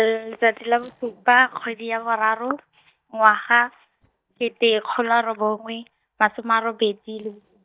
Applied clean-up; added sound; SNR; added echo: neural mask model DeepFilterNet 3.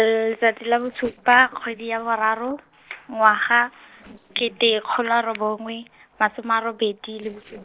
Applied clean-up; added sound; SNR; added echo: neural separator model SepFormer DNS4.